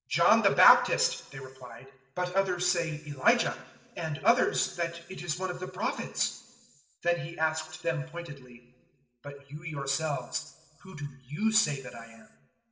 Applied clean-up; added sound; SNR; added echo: none; none; none; reverberation time 1.5 s.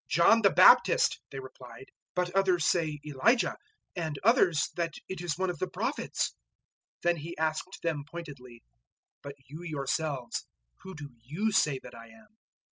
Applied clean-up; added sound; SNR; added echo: none; none; none; none.